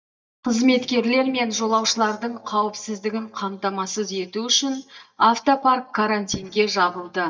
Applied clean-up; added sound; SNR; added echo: neural mask model DeepFilterNet 3.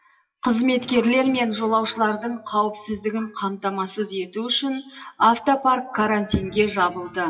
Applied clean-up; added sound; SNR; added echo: classical method WPE with log-MMSE.